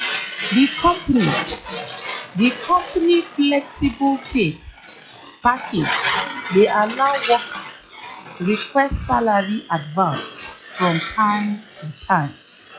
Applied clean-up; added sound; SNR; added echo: classical method log-MMSE.